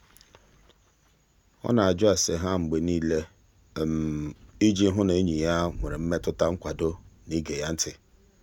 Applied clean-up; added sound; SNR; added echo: none; Thunder / Rain; 19 dB; none.